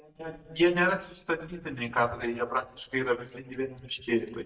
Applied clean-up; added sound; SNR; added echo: neural mask model DeepFilterNet 3.